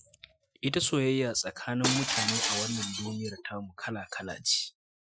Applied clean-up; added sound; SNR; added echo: classical method Wiener filter.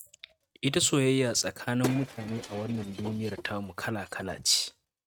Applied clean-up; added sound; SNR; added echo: neural mask model RNNoise.